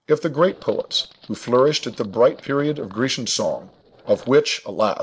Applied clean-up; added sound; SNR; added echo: neural separator model SepFormer DNS4.